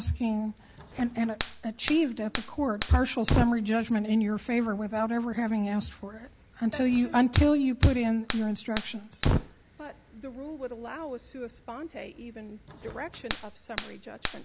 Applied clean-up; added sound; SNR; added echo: none; Fire; 8 dB; none.